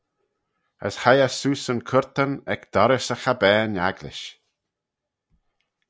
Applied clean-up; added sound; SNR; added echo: none; none; none; none.